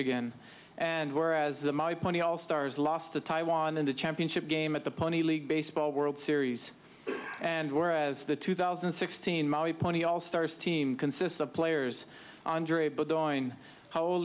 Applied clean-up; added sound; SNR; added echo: none; none; none; none.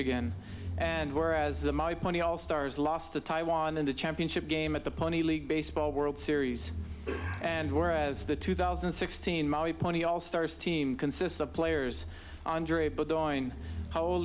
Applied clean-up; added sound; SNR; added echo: none; Engine / Car; 10 dB; none.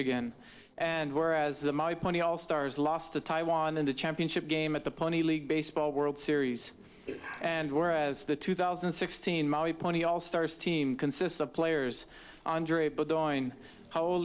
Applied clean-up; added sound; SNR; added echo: neural separator model SepFormer DNS4.